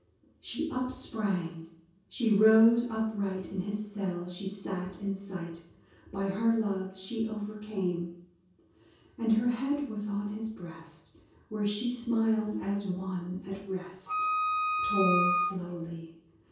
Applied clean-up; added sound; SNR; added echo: none; Wind instrument, woodwind instrument; -1 dB; reverberation time 0.6 s.